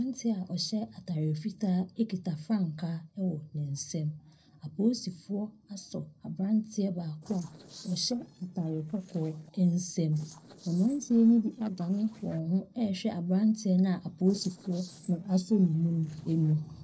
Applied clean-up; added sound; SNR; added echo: neural separator model SepFormer DNS4.